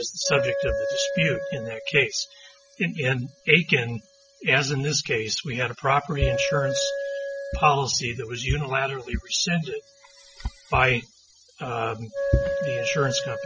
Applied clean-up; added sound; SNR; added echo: classical method spectral subtraction.